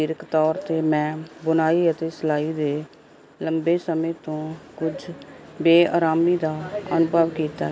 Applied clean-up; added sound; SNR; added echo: none; none; none; none.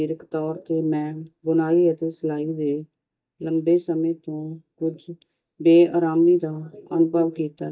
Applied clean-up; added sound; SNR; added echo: neural mask model DeepFilterNet 3.